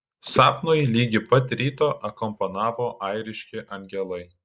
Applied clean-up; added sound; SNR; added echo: neural mask model Resemble Enhance denoiser.